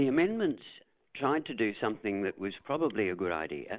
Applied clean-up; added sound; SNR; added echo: none; none; none; none.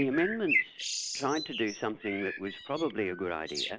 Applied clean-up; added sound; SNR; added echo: none; Bird; 4 dB; none.